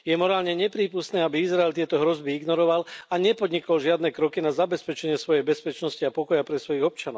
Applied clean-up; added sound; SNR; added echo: none; none; none; none.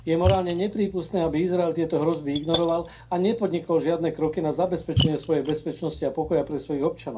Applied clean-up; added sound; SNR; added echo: none; Splash, splatter; 8 dB; reverberation time 0.3 s.